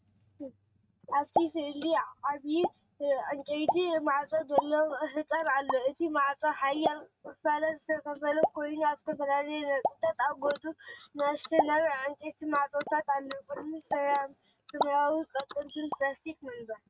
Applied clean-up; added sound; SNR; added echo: neural mask model RNNoise.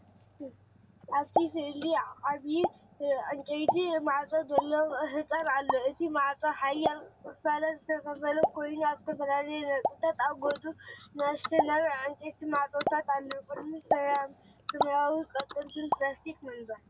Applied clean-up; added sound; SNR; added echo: none; Explosion; 6 dB; none.